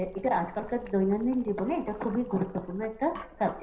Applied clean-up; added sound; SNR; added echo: none; Boiling; 18 dB; reverberation time 0.5 s.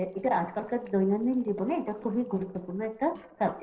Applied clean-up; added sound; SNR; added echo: neural separator model SepFormer DNS4.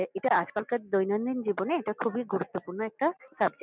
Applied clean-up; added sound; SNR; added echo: none; none; none; none.